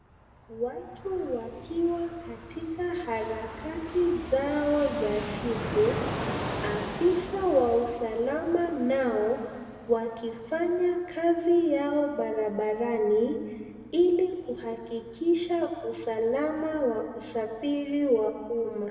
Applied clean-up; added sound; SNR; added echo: none; Fixed-wing aircraft, airplane; 12 dB; reverberation time 2.0 s.